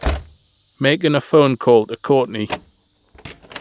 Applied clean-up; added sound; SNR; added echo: none; Slam / Train; 13 dB; none.